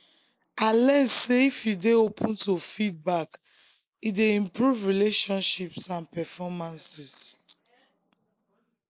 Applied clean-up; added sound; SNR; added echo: neural mask model Resemble Enhance denoiser.